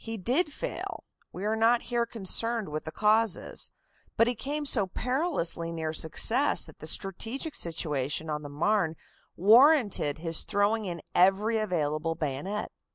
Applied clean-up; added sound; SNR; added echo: none; none; none; none.